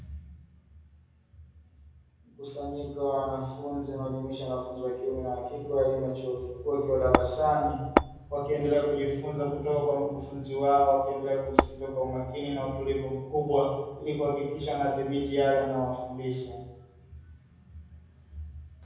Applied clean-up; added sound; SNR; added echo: none; Tap / Hammer; -4 dB; reverberation time 1.1 s.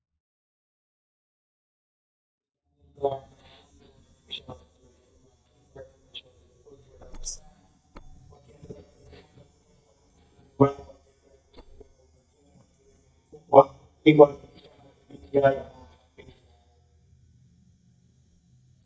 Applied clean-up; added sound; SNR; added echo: neural mask model DeepFilterNet 3.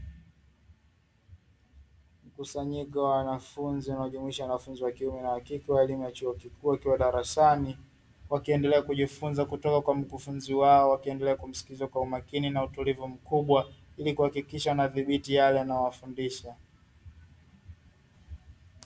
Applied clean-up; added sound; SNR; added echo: none; none; none; none.